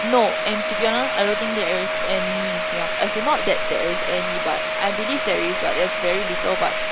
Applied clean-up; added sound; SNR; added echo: none; Domestic sounds, home sounds; -1 dB; none.